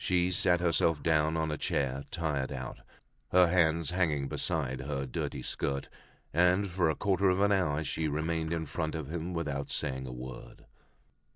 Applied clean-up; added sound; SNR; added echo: neural separator model SepFormer DNS4.